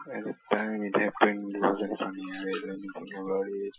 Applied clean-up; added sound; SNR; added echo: classical method Wiener filter.